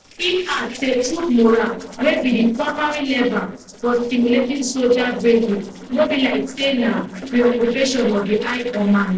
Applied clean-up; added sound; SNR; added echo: neural separator model SepFormer DNS4.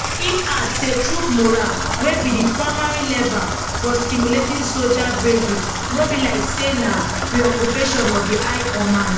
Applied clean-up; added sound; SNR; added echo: none; Bathtub (filling or washing) / Water tap, faucet; 2 dB; reverberation time 0.9 s.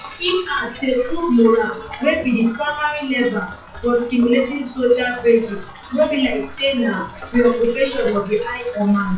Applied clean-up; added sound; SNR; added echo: classical method WPE with log-MMSE.